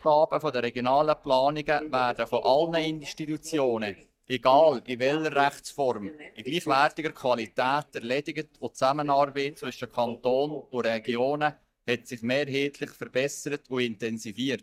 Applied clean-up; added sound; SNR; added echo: neural mask model DeepFilterNet 3.